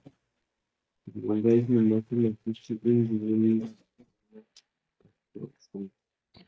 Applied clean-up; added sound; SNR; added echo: neural mask model DeepFilterNet 3.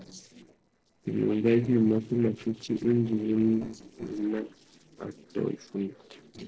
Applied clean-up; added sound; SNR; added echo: neural separator model SepFormer DNS4.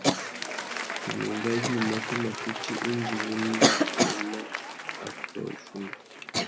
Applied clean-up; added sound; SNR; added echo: none; Cough + Applause; -3 dB; none.